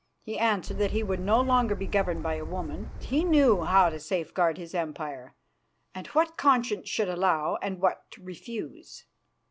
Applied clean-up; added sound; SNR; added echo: none; Gull, seagull / Wind; 6 dB; none.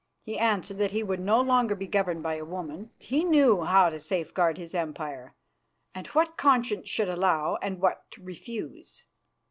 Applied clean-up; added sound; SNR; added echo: neural separator model SepFormer DNS4.